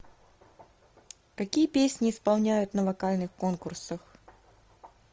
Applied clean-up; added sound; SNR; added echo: none; none; none; none.